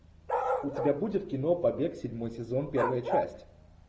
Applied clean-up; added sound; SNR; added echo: none; Bark; 5 dB; none.